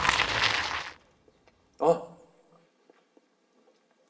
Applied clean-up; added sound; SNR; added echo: none; Bicycle; -2 dB; reverberation time 0.8 s.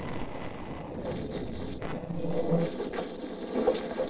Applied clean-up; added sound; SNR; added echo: neural separator model SepFormer DNS4.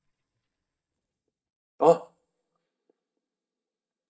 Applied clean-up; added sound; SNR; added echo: neural mask model DeepFilterNet 3.